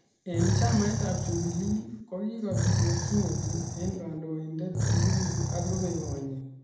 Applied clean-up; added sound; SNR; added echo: none; Animal; -3 dB; reverberation time 0.8 s.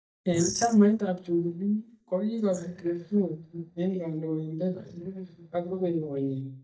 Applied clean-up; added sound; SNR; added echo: neural mask model DeepFilterNet 3.